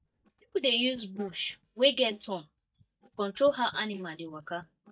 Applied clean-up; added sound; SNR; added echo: neural mask model DeepFilterNet 3.